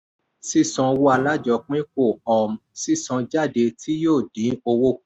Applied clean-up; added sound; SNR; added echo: neural mask model RNNoise.